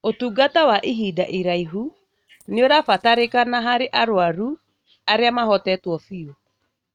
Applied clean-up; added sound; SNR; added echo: neural mask model RNNoise.